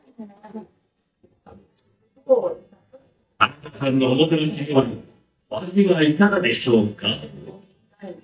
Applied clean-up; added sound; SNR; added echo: neural mask model DeepFilterNet 3.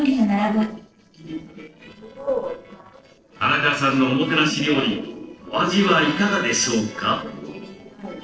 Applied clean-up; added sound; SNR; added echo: neural separator model SepFormer DNS4.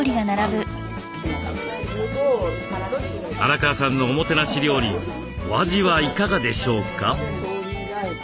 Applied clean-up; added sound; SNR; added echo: none; none; none; none.